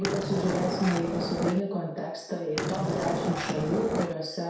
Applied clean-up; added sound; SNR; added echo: none; Skateboard; 1 dB; reverberation time 0.7 s.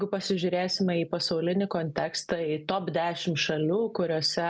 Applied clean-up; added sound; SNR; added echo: none; none; none; none.